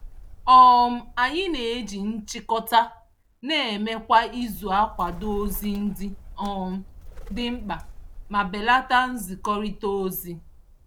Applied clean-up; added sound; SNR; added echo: none; Bird; 16 dB; none.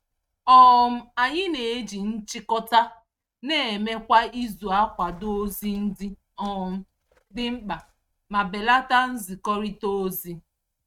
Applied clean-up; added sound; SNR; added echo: neural mask model RNNoise.